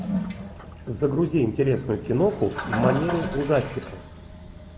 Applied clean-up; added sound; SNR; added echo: none; Toilet flush; 8 dB; none.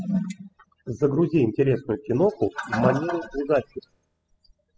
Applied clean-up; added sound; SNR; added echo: classical method spectral subtraction.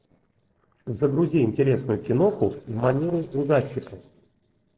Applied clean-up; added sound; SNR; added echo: neural separator model SepFormer DNS4.